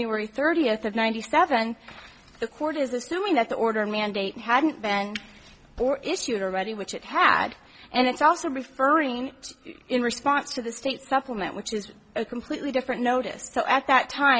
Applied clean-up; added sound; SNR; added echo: none; none; none; none.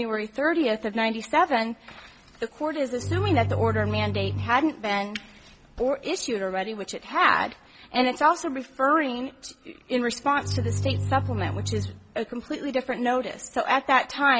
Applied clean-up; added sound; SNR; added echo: none; Bowed string instrument; 3 dB; none.